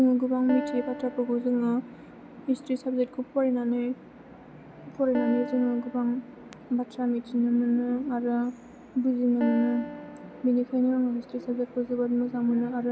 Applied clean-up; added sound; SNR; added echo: none; Piano; 13 dB; none.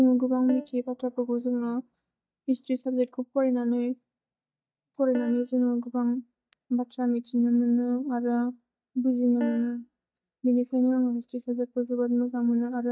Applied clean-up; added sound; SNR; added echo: neural mask model DeepFilterNet 3.